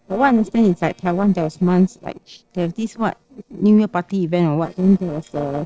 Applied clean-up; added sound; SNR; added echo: neural separator model SepFormer DNS4.